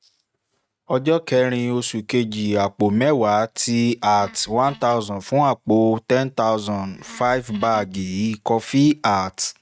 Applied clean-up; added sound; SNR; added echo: neural mask model RNNoise.